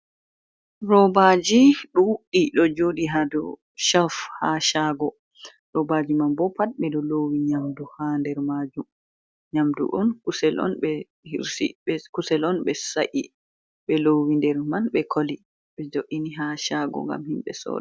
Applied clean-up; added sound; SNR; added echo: none; none; none; none.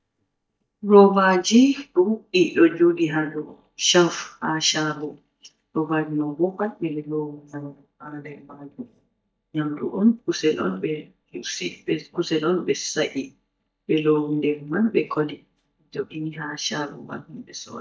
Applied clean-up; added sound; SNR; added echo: neural mask model DeepFilterNet 3.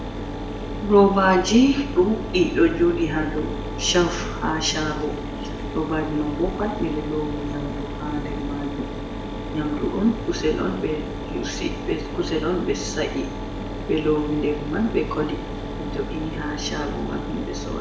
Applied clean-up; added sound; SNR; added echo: none; Mechanisms; 6 dB; reverberation time 0.7 s.